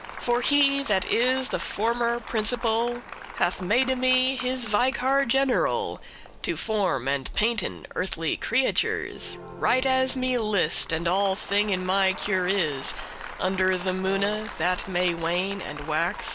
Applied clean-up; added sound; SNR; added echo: none; Applause + Brass instrument; 15 dB; none.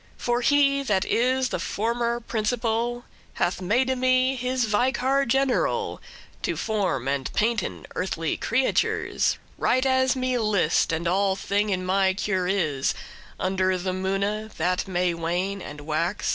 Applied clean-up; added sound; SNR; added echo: none; none; none; none.